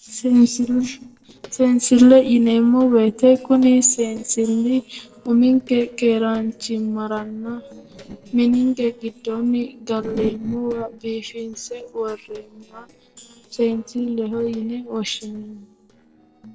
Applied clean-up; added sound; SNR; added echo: neural separator model SepFormer DNS4.